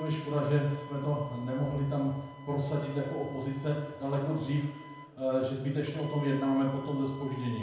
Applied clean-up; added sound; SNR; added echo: none; Bowed string instrument; 18 dB; reverberation time 0.9 s.